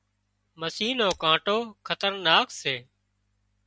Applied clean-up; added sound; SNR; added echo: none; Shatter; 15 dB; none.